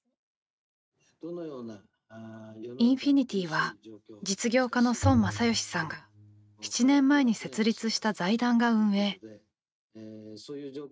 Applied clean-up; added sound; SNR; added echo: neural mask model RNNoise.